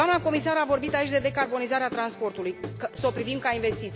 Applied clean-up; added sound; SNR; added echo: none; Guitar / Drum; 12 dB; none.